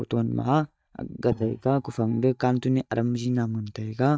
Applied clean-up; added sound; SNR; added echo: neural mask model DeepFilterNet 3.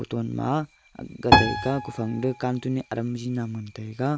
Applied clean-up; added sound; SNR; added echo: none; Piano; -2 dB; none.